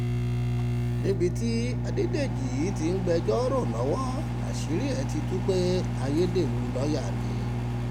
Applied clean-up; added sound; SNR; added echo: none; Microwave oven; -2 dB; none.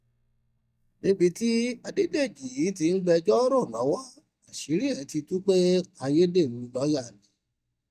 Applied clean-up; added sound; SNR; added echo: neural mask model DeepFilterNet 3.